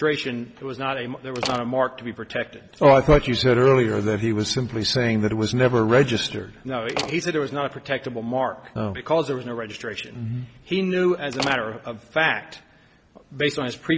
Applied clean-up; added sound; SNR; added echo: none; Slam; 12 dB; none.